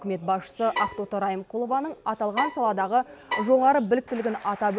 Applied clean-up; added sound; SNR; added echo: none; Bowed string instrument; 8 dB; none.